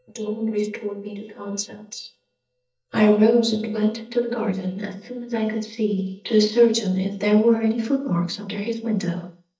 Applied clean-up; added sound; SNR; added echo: neural mask model DeepFilterNet 3.